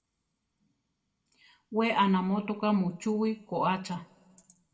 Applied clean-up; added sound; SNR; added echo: none; none; none; reverberation time 0.6 s.